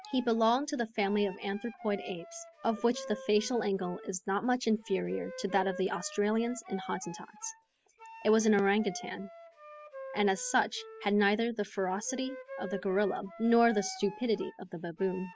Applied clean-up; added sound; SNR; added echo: none; Wind instrument, woodwind instrument; 16 dB; none.